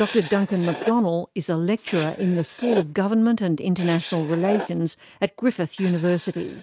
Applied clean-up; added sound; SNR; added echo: neural mask model RNNoise.